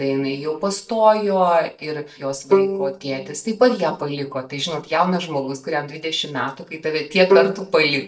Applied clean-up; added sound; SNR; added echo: neural mask model DeepFilterNet 3.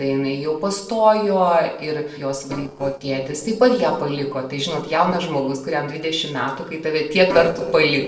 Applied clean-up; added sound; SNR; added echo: neural separator model SepFormer DNS4.